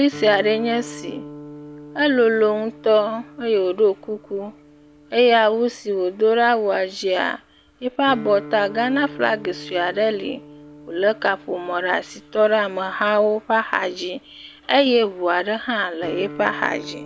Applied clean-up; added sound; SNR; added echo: none; Guitar; 19 dB; none.